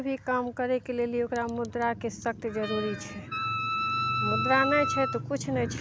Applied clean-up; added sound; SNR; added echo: none; Wind instrument, woodwind instrument; 2 dB; none.